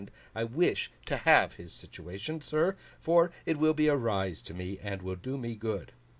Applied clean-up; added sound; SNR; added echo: none; none; none; none.